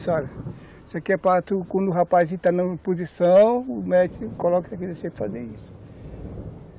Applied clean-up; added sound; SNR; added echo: none; Thunder; 18 dB; none.